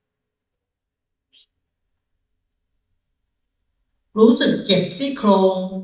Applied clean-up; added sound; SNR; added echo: neural mask model DeepFilterNet 3.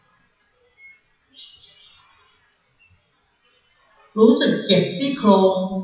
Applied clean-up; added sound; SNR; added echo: classical method WPE with log-MMSE.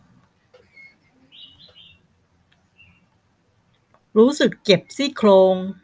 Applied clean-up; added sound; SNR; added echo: none; none; none; none.